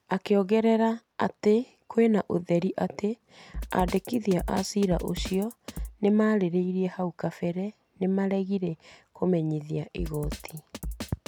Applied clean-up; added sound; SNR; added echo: none; Drum kit; 14 dB; none.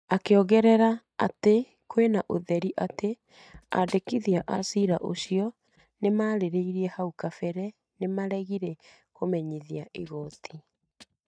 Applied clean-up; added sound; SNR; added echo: neural mask model DeepFilterNet 3.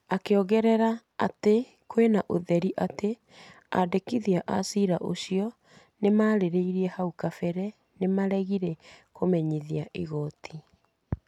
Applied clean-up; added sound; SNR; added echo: none; none; none; none.